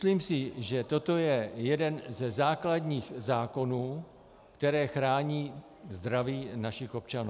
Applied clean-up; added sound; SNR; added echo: none; none; none; none.